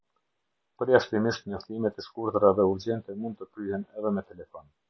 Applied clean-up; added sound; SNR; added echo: none; none; none; none.